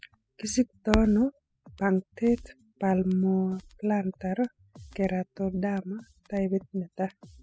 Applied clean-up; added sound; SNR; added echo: classical method spectral subtraction.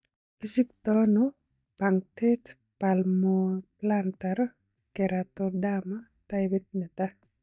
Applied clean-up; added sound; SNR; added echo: neural mask model DeepFilterNet 3.